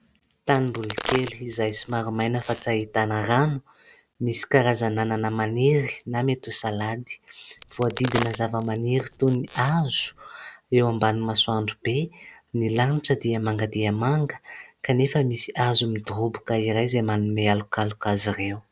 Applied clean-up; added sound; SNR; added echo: none; Crack; 12 dB; none.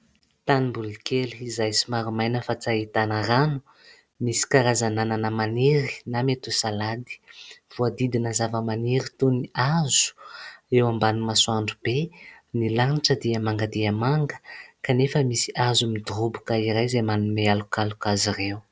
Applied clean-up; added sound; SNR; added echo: none; none; none; none.